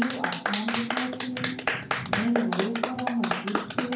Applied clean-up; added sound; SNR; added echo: none; Clapping; 1 dB; reverberation time 0.9 s.